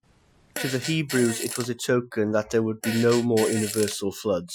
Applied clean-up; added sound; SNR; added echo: classical method Wiener filter.